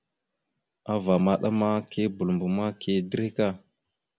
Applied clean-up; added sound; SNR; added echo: none; none; none; none.